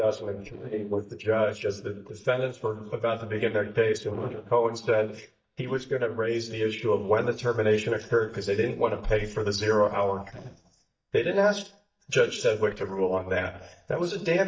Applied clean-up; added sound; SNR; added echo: neural mask model DeepFilterNet 3.